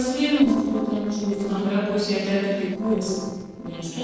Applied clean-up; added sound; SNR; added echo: neural separator model SepFormer DNS4.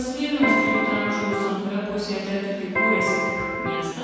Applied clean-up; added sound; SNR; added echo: none; Electric guitar; -2 dB; reverberation time 2.0 s.